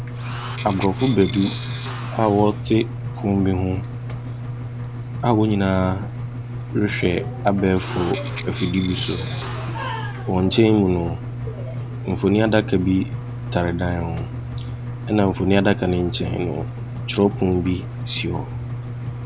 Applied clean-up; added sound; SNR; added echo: none; Engine + Tools; 6 dB; none.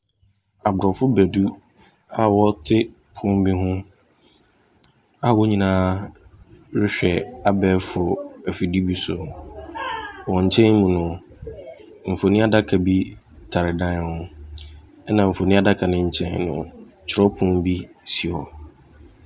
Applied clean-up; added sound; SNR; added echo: none; none; none; none.